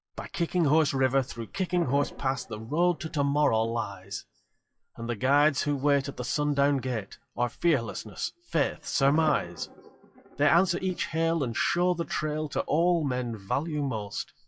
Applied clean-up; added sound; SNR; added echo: classical method WPE with log-MMSE.